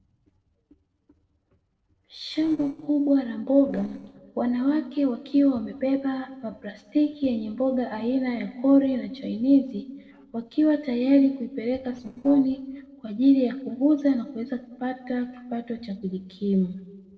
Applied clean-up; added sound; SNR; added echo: neural separator model SepFormer DNS4.